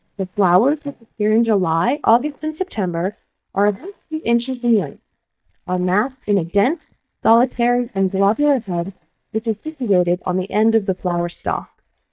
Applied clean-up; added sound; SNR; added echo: neural mask model DeepFilterNet 3.